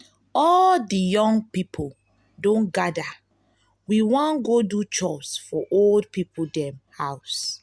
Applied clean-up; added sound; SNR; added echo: none; none; none; none.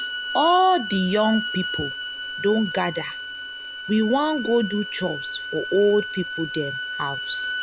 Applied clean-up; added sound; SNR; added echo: none; Bowed string instrument; 7 dB; none.